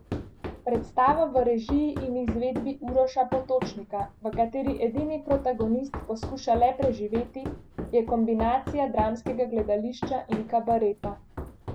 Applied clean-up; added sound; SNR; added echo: none; Run; 10 dB; none.